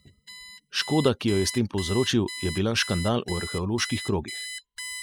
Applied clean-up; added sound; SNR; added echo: classical method spectral subtraction.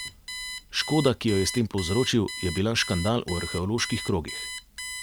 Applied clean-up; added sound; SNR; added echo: none; Alarm; 10 dB; none.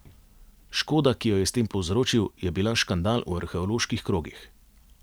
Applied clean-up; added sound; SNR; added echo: none; none; none; none.